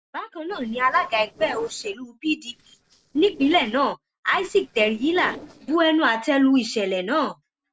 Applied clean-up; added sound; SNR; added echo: neural separator model SepFormer DNS4.